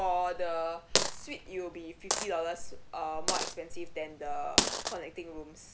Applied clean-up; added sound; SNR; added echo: none; Coin (dropping); -1 dB; none.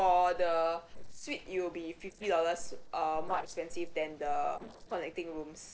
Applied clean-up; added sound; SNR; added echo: neural separator model SepFormer DNS4.